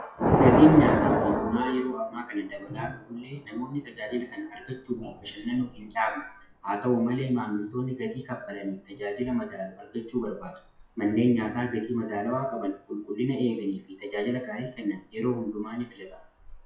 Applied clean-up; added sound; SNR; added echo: classical method WPE with log-MMSE.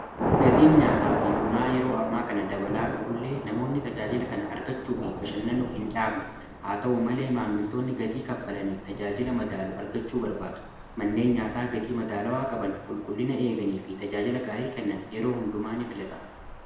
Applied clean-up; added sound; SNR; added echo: none; Thunder / Rain; 5 dB; reverberation time 1.0 s.